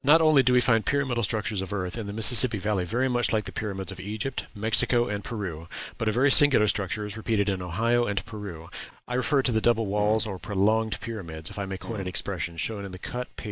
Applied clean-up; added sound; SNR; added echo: none; Fart; 14 dB; none.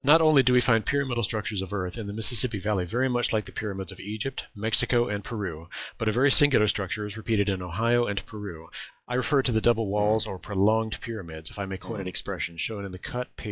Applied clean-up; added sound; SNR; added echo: classical method log-MMSE.